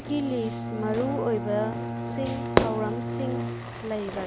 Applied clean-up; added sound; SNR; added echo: none; Fire / Fireworks + Bowed string instrument; -1 dB; none.